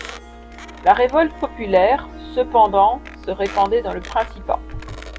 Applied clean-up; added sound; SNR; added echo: none; Squeak + Harp; 18 dB; none.